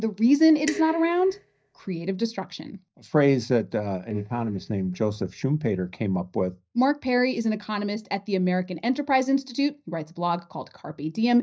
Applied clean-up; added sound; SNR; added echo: neural mask model DeepFilterNet 3.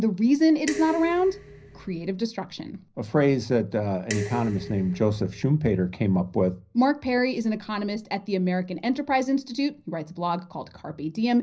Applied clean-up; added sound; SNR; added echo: none; Dishes, pots, and pans; 12 dB; reverberation time 0.5 s.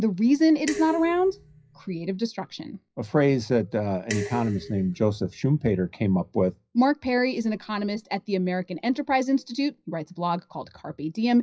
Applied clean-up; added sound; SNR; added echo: classical method WPE with log-MMSE.